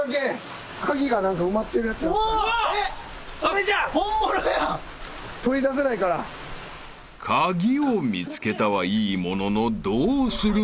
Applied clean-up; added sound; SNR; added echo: none; Bird; 16 dB; none.